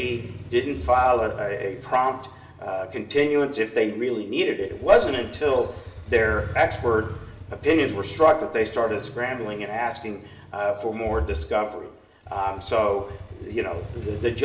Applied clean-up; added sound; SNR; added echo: none; Motorcycle; 15 dB; reverberation time 0.6 s.